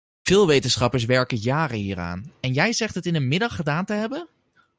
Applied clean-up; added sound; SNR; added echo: none; none; none; none.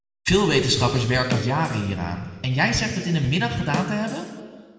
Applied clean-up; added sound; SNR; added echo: none; Drum kit; 11 dB; reverberation time 1.4 s.